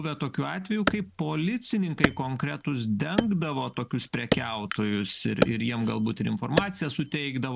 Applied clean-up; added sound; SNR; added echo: none; Wood; 4 dB; none.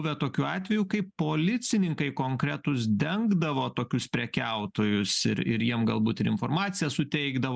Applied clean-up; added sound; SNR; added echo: none; none; none; none.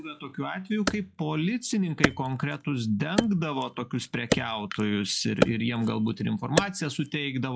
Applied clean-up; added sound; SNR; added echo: classical method log-MMSE.